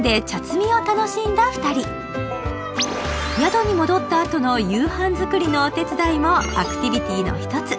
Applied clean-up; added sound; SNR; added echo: none; none; none; none.